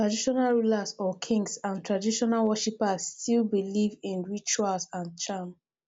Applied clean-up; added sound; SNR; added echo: none; none; none; none.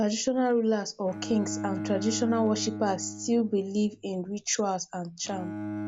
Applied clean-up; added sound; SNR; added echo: none; Bowed string instrument; 10 dB; none.